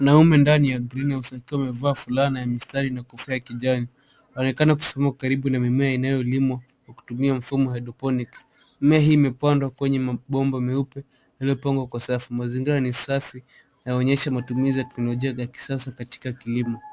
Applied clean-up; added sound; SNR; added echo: none; none; none; none.